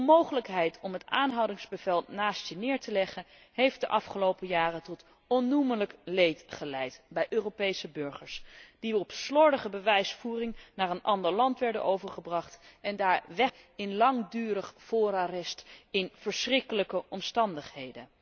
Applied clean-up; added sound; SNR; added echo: none; none; none; none.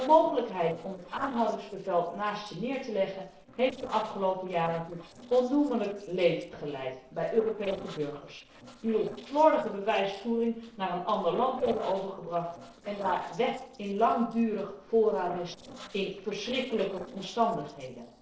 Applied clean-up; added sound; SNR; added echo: neural separator model SepFormer DNS4.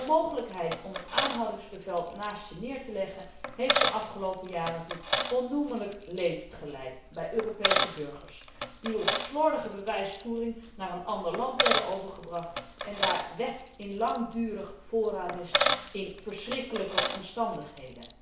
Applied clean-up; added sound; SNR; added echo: none; Coin (dropping); -1 dB; reverberation time 0.6 s.